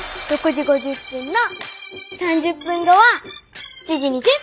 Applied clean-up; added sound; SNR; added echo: none; none; none; none.